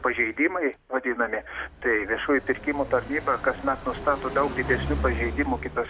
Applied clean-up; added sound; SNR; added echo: none; Car passing by; 9 dB; none.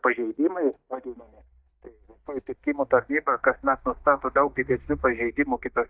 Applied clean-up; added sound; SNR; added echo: neural mask model DeepFilterNet 3.